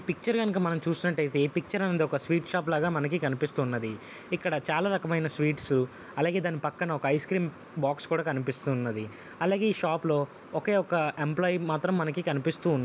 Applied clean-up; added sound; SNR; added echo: none; none; none; none.